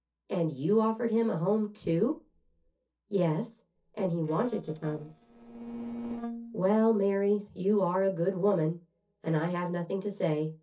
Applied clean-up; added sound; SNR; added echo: neural separator model SepFormer DNS4.